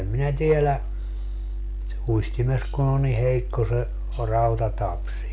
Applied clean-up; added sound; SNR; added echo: none; none; none; none.